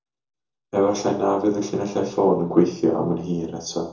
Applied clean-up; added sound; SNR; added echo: none; none; none; reverberation time 0.6 s.